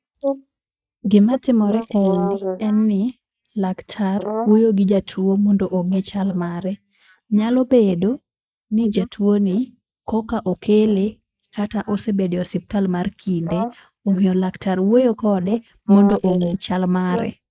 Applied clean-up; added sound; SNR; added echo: neural mask model Resemble Enhance denoiser.